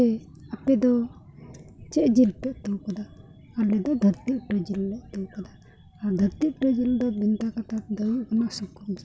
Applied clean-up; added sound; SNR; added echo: none; none; none; none.